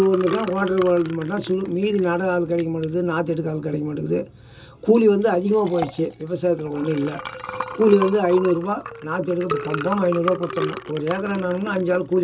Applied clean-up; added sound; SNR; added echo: none; Liquid; 12 dB; reverberation time 0.2 s.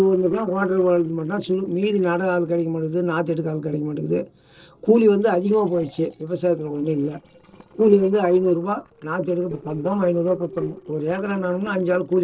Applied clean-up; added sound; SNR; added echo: neural separator model SepFormer DNS4.